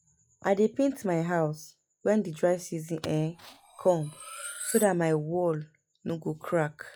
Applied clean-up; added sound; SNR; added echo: classical method log-MMSE.